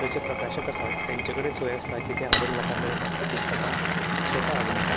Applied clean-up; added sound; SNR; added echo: none; Glass; -4 dB; none.